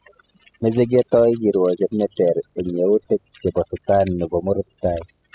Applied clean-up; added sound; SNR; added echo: classical method spectral subtraction.